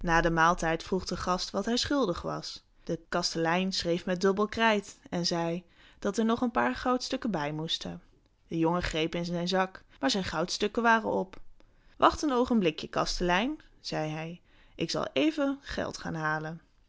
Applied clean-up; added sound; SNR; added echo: none; none; none; none.